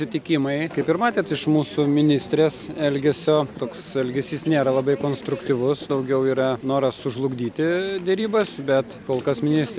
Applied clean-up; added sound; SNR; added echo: none; none; none; none.